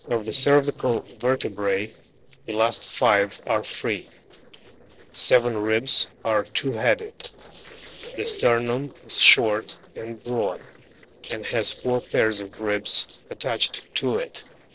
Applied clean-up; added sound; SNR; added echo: neural separator model SepFormer DNS4.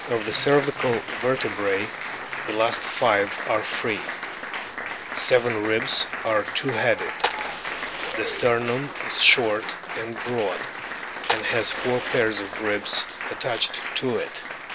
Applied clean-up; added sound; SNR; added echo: none; Fire + Applause; 7 dB; none.